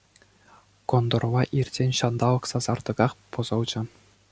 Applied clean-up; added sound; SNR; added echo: none; none; none; none.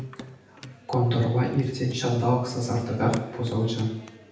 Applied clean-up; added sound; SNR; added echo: none; Hands / Wood; 16 dB; reverberation time 0.8 s.